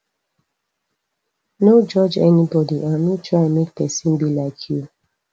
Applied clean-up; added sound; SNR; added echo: none; none; none; none.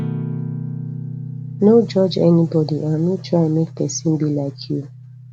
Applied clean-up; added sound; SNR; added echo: none; Guitar; 10 dB; none.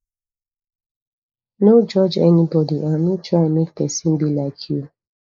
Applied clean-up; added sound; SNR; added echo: neural mask model Resemble Enhance denoiser.